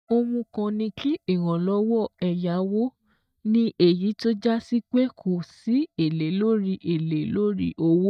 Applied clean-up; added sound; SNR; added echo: neural mask model DeepFilterNet 3.